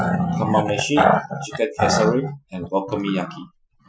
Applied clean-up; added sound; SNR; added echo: classical method Wiener filter.